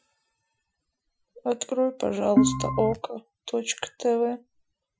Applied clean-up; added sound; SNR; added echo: classical method Wiener filter.